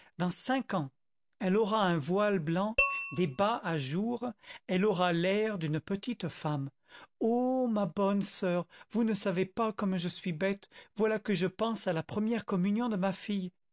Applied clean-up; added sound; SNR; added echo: none; Tap / Glass; 5 dB; none.